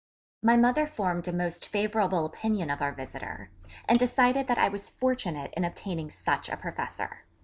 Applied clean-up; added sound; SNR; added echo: neural mask model DeepFilterNet 3.